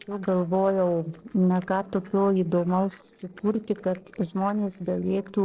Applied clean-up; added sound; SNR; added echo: neural separator model SepFormer DNS4.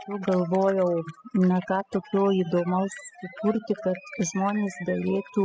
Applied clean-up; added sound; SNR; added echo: classical method spectral subtraction.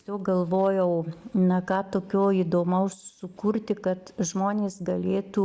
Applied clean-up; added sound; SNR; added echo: none; none; none; none.